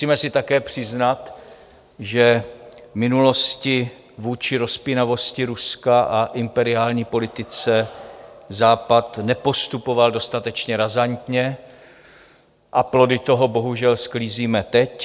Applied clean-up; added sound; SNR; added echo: none; none; none; none.